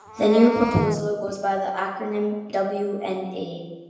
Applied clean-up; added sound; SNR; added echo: none; Meow; 14 dB; reverberation time 0.9 s.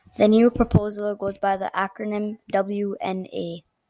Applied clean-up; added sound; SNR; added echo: none; none; none; none.